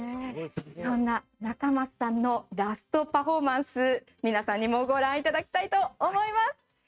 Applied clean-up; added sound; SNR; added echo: neural mask model RNNoise.